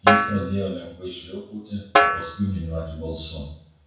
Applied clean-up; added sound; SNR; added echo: none; Snare drum; -4 dB; reverberation time 0.6 s.